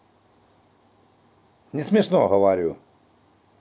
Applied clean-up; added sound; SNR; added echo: none; none; none; none.